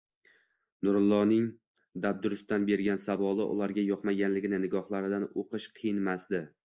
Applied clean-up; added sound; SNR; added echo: neural mask model Resemble Enhance denoiser.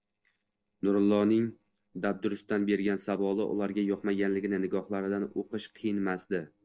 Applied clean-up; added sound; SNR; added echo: neural separator model SepFormer DNS4.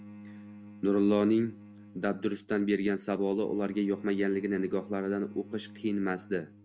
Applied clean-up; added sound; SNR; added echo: none; Bowed string instrument; 18 dB; none.